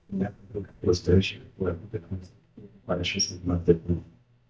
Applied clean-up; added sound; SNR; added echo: neural mask model DeepFilterNet 3.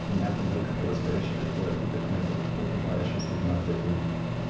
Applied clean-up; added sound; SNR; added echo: none; Microwave oven; -1 dB; reverberation time 0.9 s.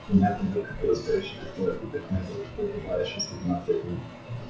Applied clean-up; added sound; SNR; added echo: classical method WPE with log-MMSE.